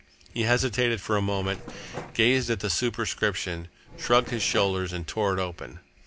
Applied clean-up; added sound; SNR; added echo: none; Mechanisms; 13 dB; none.